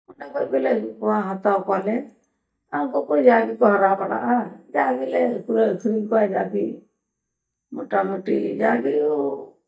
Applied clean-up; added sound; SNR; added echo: neural mask model DeepFilterNet 3.